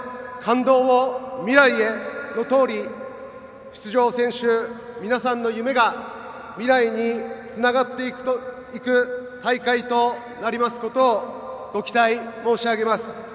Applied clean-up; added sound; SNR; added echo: none; none; none; none.